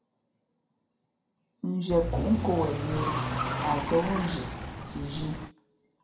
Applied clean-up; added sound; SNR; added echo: none; Car; 1 dB; reverberation time 0.4 s.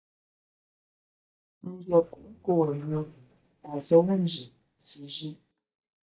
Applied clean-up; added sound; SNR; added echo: neural mask model DeepFilterNet 3.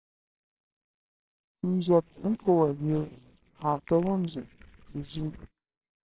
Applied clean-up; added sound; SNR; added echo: neural separator model SepFormer WHAMR!.